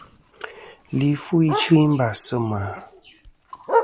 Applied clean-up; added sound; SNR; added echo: none; Bark; 7 dB; none.